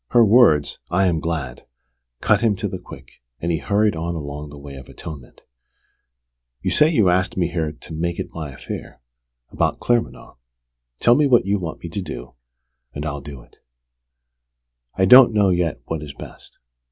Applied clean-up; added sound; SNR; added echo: none; none; none; none.